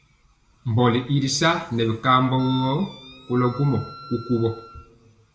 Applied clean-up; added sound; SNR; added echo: none; Wind instrument, woodwind instrument; 20 dB; reverberation time 1.2 s.